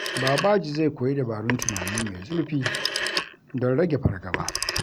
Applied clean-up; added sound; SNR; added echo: none; Telephone; 5 dB; none.